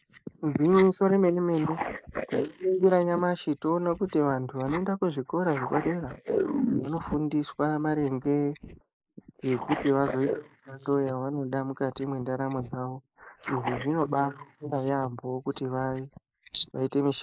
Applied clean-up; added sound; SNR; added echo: neural mask model Resemble Enhance denoiser.